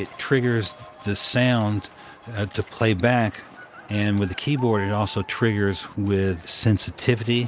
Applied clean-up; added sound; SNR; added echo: none; none; none; none.